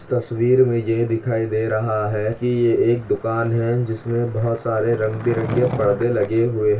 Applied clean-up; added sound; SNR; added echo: none; Skateboard; 15 dB; reverberation time 0.2 s.